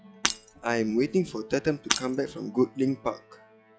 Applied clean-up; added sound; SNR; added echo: classical method log-MMSE.